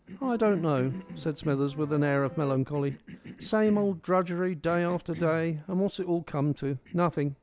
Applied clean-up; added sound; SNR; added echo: none; Accordion + Cough; 17 dB; none.